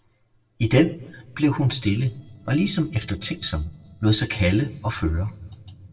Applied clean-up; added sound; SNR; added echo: neural separator model SepFormer DNS4.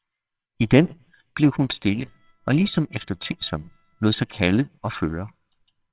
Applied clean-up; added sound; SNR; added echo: neural separator model SepFormer WHAMR!.